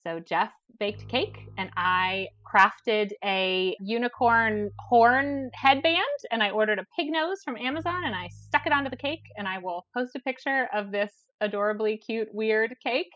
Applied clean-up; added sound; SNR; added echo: classical method spectral subtraction.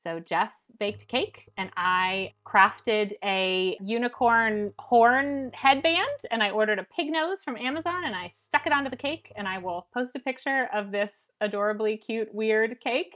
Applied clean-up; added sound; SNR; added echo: neural mask model RNNoise.